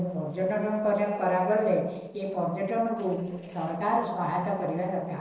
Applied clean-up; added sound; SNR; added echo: neural separator model SepFormer DNS4.